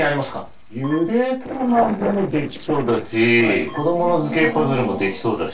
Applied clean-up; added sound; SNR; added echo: neural separator model SepFormer DNS4.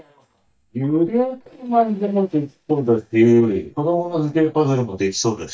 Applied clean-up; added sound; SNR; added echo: neural mask model DeepFilterNet 3.